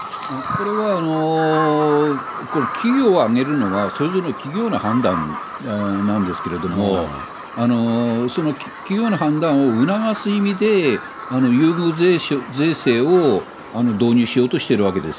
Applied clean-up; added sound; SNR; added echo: none; Bird vocalization, bird call, bird song; 11 dB; none.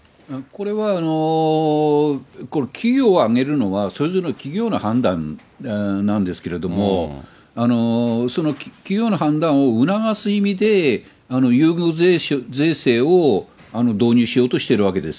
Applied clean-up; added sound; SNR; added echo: none; none; none; none.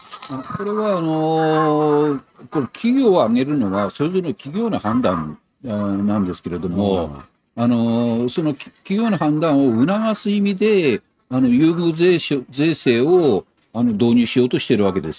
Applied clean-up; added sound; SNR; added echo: neural mask model RNNoise.